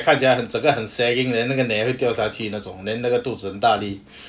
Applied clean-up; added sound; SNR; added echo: none; none; none; none.